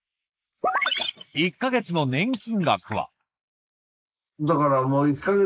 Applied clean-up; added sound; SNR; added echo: neural mask model Resemble Enhance denoiser.